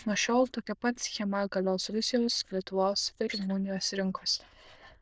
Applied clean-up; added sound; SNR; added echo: neural diffusion model UNIVERSE++.